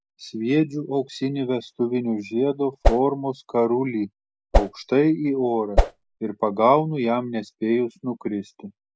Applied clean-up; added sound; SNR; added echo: none; Whoosh, swoosh, swish; -3 dB; none.